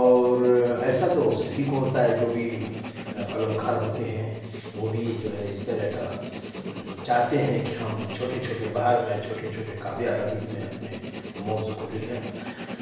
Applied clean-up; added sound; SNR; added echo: none; Writing; 11 dB; reverberation time 0.9 s.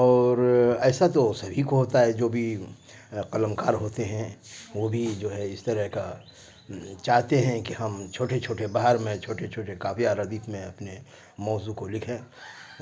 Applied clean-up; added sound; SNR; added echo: none; none; none; none.